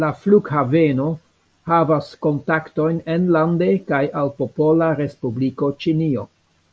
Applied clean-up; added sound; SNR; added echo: none; none; none; none.